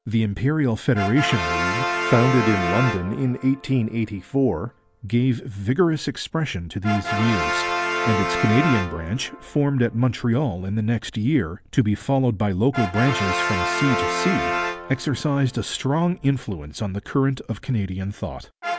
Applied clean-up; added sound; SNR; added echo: none; Brass instrument; 6 dB; none.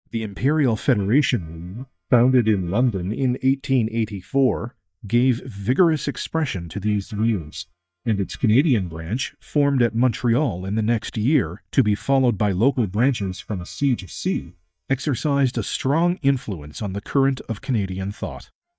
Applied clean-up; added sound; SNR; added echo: neural mask model DeepFilterNet 3.